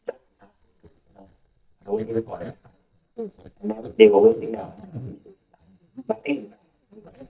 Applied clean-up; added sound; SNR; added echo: neural mask model DeepFilterNet 3.